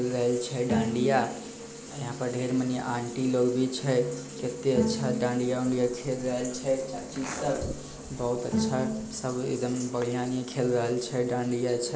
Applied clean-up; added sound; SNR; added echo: none; Bowed string instrument; 7 dB; none.